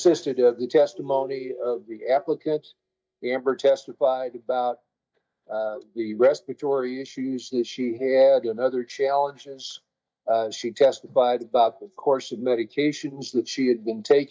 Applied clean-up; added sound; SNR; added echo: neural mask model DeepFilterNet 3.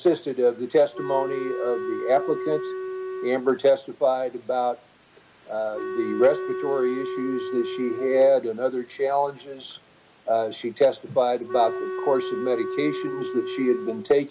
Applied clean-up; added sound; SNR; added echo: none; Wind instrument, woodwind instrument; 8 dB; none.